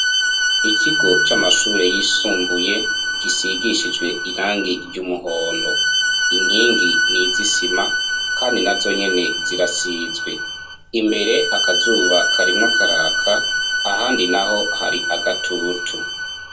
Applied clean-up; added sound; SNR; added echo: none; Bowed string instrument; -2 dB; reverberation time 0.2 s.